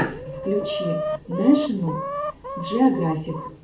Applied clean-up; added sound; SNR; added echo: none; Chicken, rooster; 7 dB; reverberation time 0.4 s.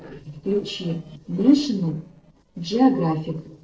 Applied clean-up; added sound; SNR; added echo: neural separator model SepFormer DNS4.